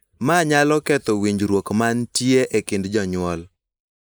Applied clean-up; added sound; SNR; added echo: neural mask model Resemble Enhance denoiser.